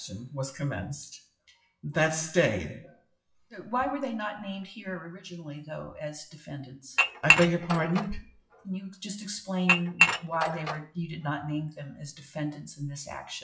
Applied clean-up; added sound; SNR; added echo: classical method WPE with log-MMSE.